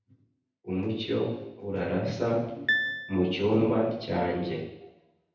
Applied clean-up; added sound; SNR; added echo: none; Piano; 2 dB; reverberation time 0.8 s.